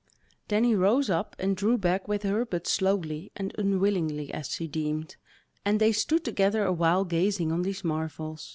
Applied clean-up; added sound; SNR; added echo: none; none; none; none.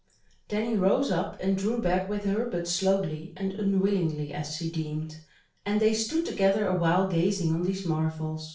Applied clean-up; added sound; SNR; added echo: none; none; none; reverberation time 0.4 s.